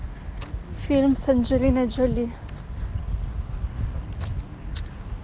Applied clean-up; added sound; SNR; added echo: none; none; none; none.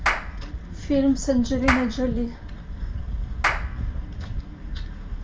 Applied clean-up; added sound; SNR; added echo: none; Clapping; 6 dB; reverberation time 0.2 s.